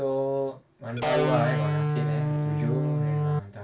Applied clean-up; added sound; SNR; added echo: none; Electric guitar; -5 dB; reverberation time 0.1 s.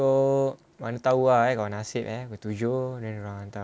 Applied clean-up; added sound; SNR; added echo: none; none; none; none.